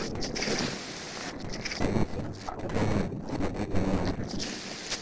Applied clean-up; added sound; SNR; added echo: neural separator model SepFormer DNS4.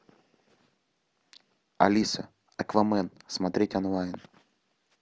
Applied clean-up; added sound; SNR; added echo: none; none; none; none.